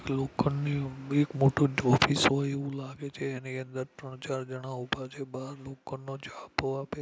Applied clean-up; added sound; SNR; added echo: none; none; none; none.